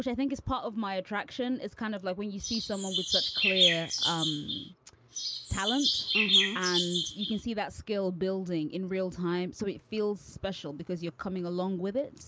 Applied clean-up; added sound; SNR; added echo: none; Chirp, tweet; -3 dB; none.